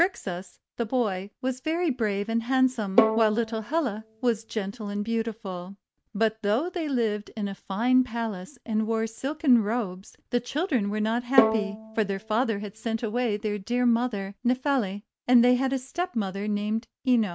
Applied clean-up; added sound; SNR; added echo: none; Bowed string instrument; 2 dB; none.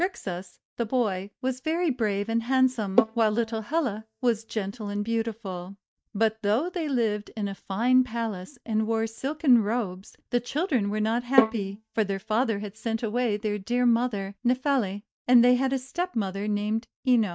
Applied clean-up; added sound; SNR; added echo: neural mask model DeepFilterNet 3.